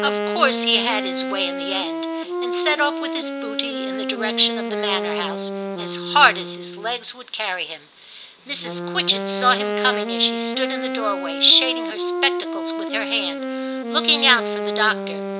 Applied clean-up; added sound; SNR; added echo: none; Wind instrument, woodwind instrument; 4 dB; none.